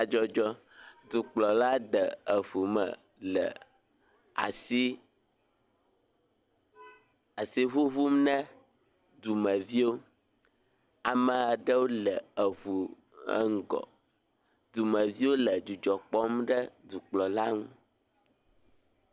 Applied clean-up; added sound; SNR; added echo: none; none; none; none.